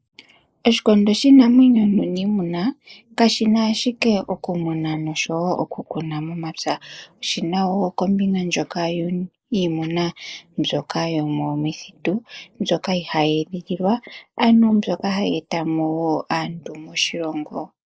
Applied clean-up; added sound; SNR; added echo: neural mask model Resemble Enhance denoiser.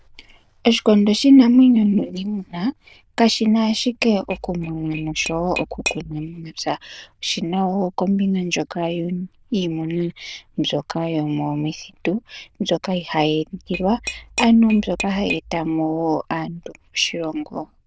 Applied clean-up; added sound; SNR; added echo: neural diffusion model UNIVERSE++.